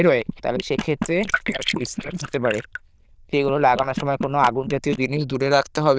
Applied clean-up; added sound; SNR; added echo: neural diffusion model UNIVERSE++.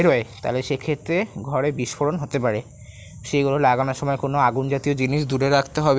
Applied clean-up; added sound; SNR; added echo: none; none; none; none.